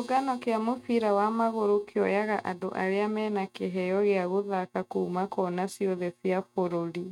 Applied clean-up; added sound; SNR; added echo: neural mask model RNNoise.